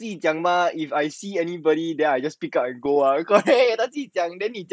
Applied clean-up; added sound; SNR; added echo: none; none; none; none.